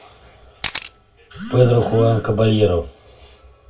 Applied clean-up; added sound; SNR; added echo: none; Camera; 15 dB; reverberation time 0.2 s.